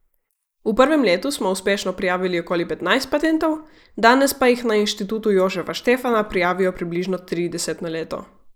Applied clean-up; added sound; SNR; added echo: neural mask model Resemble Enhance denoiser.